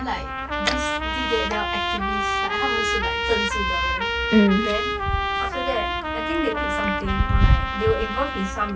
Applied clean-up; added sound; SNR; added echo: none; Trumpet; 1 dB; none.